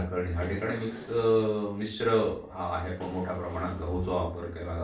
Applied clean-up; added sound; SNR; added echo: none; Engine / Mechanisms; 17 dB; reverberation time 0.3 s.